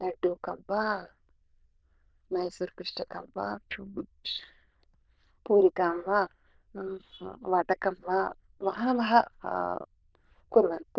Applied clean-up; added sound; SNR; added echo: neural diffusion model UNIVERSE++.